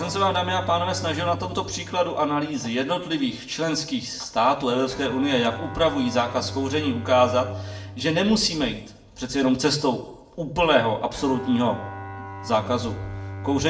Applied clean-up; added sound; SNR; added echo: none; Bowed string instrument; 13 dB; reverberation time 0.5 s.